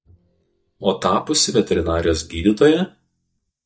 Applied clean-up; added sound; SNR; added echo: neural mask model DeepFilterNet 3.